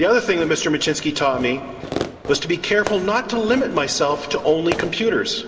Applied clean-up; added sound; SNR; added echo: none; Fireworks; 13 dB; reverberation time 0.5 s.